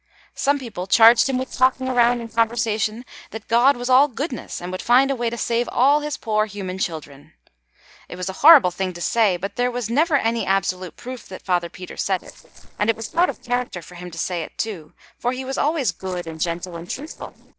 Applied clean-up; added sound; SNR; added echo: neural separator model SepFormer DNS4.